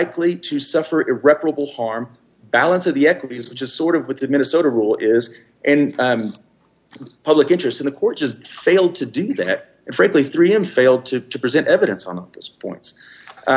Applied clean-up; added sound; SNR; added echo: none; none; none; none.